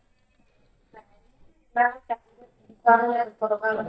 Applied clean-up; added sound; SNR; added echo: neural mask model DeepFilterNet 3.